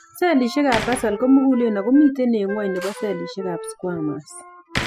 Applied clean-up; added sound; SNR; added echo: classical method spectral subtraction.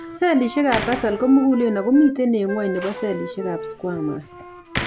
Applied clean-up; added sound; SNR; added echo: none; Wind instrument, woodwind instrument + Slam; 11 dB; none.